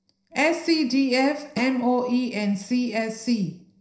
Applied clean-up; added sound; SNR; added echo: neural separator model SepFormer DNS4.